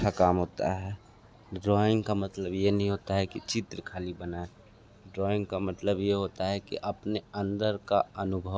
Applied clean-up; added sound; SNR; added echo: none; none; none; none.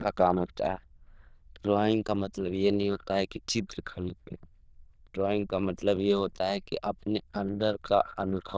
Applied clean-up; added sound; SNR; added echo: neural diffusion model UNIVERSE++.